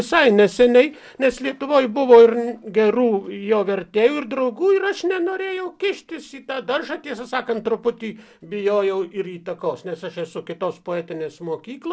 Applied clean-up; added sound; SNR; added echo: none; none; none; none.